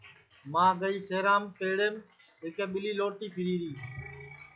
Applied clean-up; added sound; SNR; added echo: classical method log-MMSE.